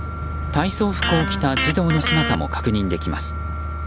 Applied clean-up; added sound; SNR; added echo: none; Electric guitar; 5 dB; none.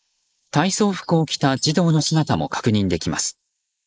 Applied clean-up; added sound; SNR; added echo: neural mask model Resemble Enhance denoiser.